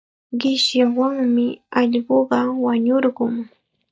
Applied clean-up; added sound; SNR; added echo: neural mask model DeepFilterNet 3.